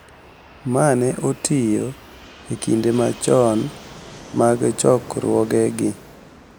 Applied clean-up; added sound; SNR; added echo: none; Fixed-wing aircraft, airplane; 19 dB; none.